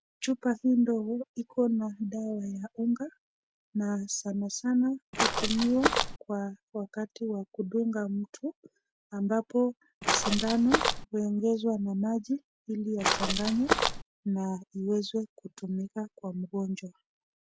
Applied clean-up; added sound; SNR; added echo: none; Walk, footsteps; -2 dB; none.